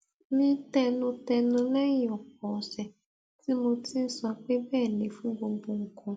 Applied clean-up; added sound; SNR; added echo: none; none; none; none.